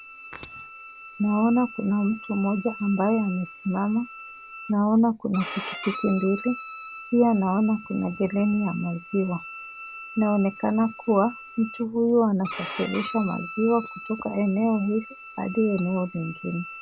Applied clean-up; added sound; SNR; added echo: none; Bowed string instrument; 14 dB; none.